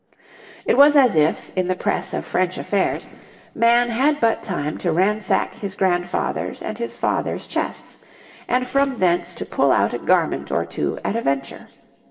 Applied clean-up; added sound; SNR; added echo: neural separator model SepFormer DNS4.